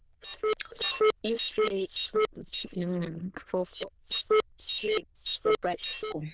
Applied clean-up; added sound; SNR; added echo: neural diffusion model UNIVERSE++.